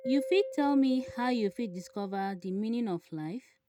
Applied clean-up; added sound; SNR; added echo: neural mask model RNNoise.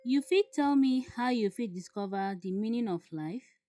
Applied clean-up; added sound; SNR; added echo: classical method log-MMSE.